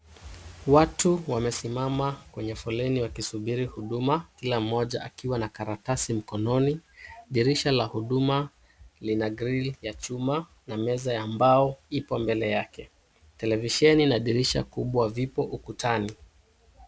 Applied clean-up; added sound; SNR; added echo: none; none; none; none.